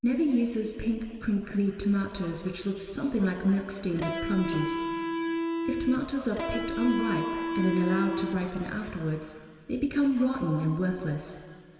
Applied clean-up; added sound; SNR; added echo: none; Electric guitar; 2 dB; reverberation time 2.5 s.